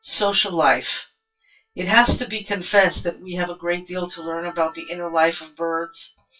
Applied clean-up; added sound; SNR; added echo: classical method WPE with log-MMSE.